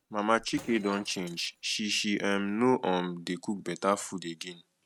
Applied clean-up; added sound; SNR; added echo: neural mask model RNNoise.